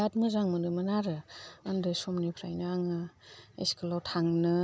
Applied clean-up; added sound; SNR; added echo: none; none; none; none.